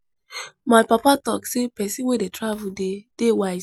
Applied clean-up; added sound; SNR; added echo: none; none; none; none.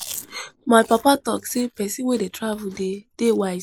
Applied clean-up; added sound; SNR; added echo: neural mask model Resemble Enhance denoiser.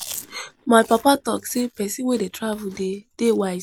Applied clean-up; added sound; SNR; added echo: none; Chewing, mastication; 20 dB; none.